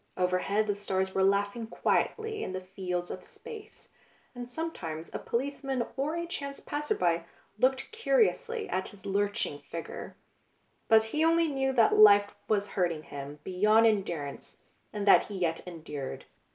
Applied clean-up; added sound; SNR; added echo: none; none; none; none.